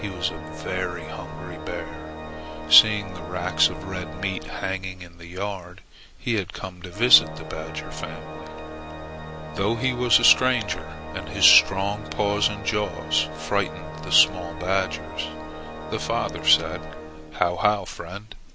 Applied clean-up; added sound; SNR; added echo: none; Organ; 10 dB; none.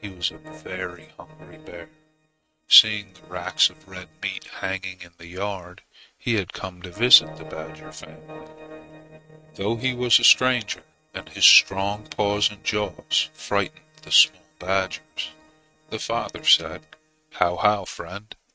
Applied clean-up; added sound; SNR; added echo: neural mask model RNNoise.